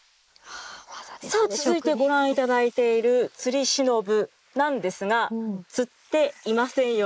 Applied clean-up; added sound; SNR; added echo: neural mask model Resemble Enhance denoiser.